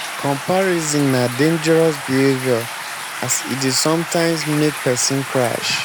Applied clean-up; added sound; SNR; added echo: none; Stream; 9 dB; none.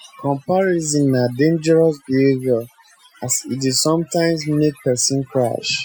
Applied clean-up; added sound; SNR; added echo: classical method Wiener filter.